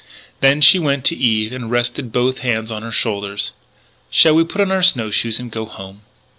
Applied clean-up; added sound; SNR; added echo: none; none; none; none.